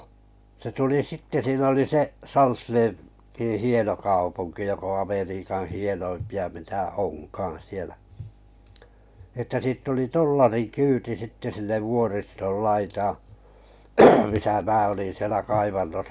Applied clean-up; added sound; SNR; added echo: none; none; none; none.